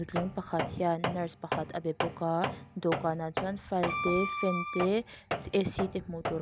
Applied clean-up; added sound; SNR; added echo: none; Bowed string instrument + Tools; 4 dB; none.